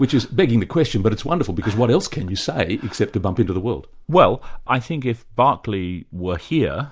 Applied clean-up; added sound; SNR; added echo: none; none; none; none.